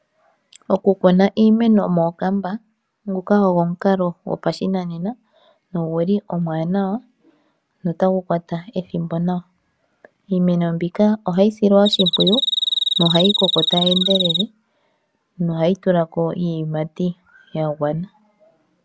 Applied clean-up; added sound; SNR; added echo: none; Cricket; 0 dB; none.